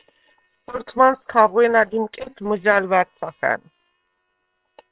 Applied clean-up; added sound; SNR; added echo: neural separator model SepFormer WHAM!.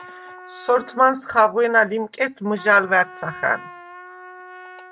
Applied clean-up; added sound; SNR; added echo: none; Trumpet; 19 dB; none.